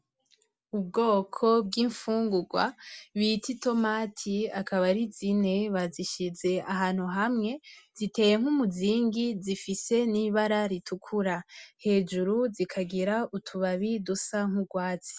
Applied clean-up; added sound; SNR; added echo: none; none; none; none.